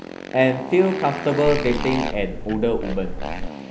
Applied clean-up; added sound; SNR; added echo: none; Motorcycle + Tick-tock; 6 dB; none.